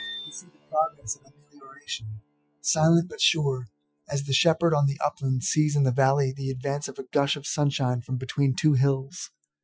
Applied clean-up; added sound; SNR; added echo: classical method Wiener filter.